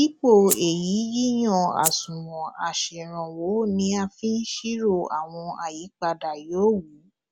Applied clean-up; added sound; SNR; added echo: none; Rattle (instrument); 3 dB; none.